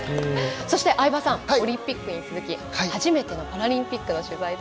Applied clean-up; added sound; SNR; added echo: none; none; none; none.